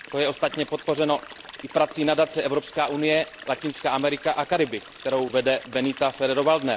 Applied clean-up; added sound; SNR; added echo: none; Stream; 18 dB; none.